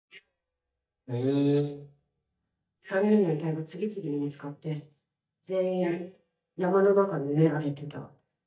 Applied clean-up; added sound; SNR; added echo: neural mask model DeepFilterNet 3.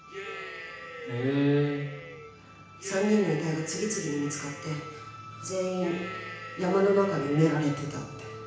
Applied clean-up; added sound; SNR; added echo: none; Cheering; 13 dB; reverberation time 0.9 s.